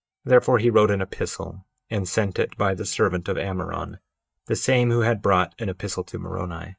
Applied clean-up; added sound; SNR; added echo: neural mask model DeepFilterNet 3.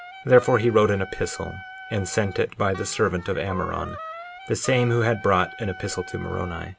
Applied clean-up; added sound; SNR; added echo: none; Wind instrument, woodwind instrument; 15 dB; none.